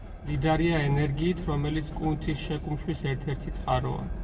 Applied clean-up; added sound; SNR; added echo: none; Train; 10 dB; reverberation time 1.2 s.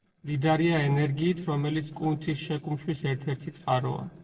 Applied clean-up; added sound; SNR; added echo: neural separator model SepFormer DNS4.